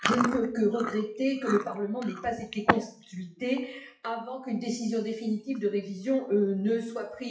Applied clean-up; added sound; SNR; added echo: classical method WPE with log-MMSE.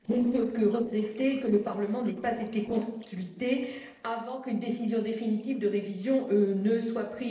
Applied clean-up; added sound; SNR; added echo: neural separator model SepFormer DNS4.